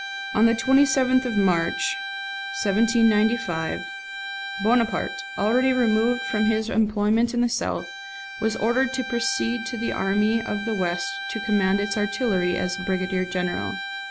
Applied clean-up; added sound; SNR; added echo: none; Bowed string instrument; 9 dB; none.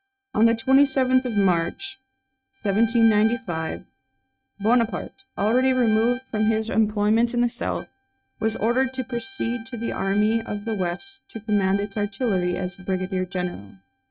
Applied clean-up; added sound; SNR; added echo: neural mask model RNNoise.